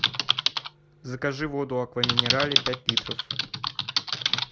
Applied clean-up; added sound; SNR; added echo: none; Typing; -4 dB; none.